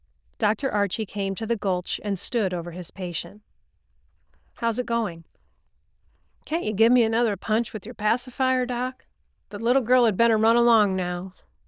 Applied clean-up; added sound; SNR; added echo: neural diffusion model UNIVERSE++.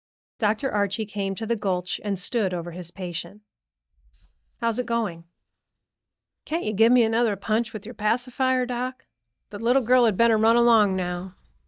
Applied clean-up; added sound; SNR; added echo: neural mask model DeepFilterNet 3.